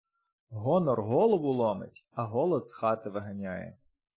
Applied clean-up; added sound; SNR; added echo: none; none; none; none.